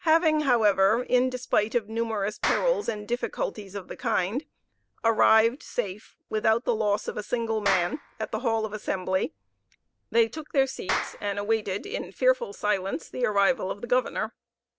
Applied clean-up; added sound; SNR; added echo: none; Clapping; 12 dB; none.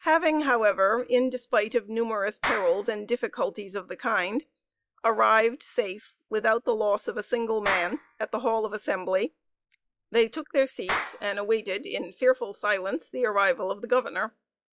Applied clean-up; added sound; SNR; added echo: classical method log-MMSE.